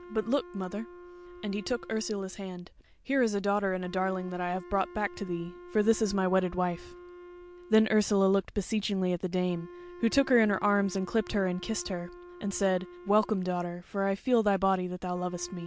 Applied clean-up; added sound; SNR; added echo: none; Wind instrument, woodwind instrument; 19 dB; none.